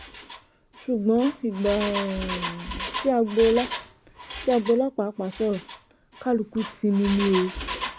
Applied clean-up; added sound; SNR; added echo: none; Engine; 10 dB; none.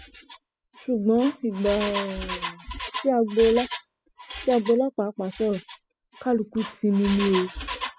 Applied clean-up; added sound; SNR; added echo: classical method spectral subtraction.